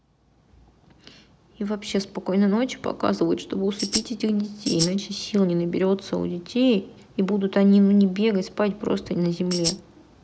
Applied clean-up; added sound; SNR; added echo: neural mask model Resemble Enhance denoiser.